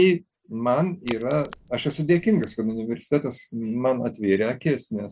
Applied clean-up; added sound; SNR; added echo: none; Crack; 19 dB; none.